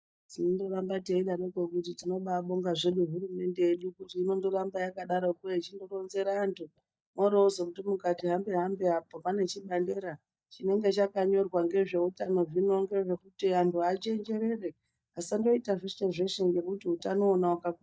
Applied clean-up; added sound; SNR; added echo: neural mask model DeepFilterNet 3.